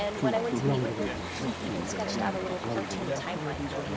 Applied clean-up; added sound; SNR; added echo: none; Chatter / Stream; -3 dB; none.